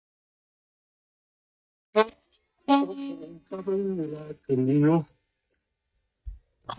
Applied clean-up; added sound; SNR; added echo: neural mask model DeepFilterNet 3.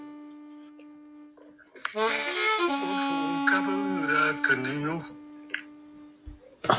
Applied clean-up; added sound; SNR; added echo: none; Harmonica; 0 dB; none.